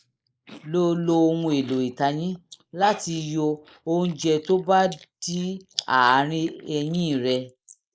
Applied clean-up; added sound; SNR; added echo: neural mask model Resemble Enhance denoiser.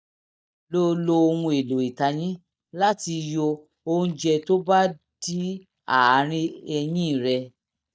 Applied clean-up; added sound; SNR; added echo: neural mask model DeepFilterNet 3.